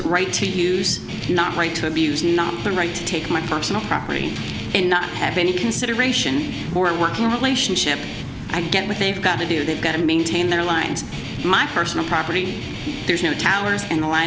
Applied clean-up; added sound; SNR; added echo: none; Guitar; 11 dB; none.